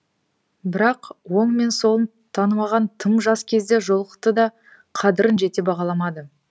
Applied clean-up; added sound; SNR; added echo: none; none; none; none.